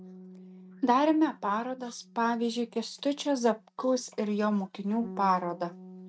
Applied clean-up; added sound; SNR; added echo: neural mask model RNNoise.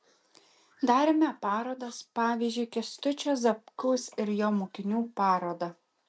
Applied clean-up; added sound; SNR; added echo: none; none; none; none.